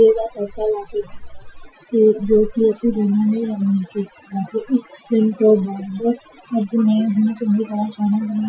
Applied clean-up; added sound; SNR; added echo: classical method Wiener filter.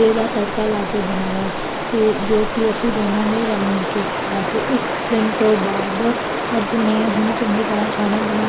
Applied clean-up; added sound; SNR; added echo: none; Stream; 3 dB; none.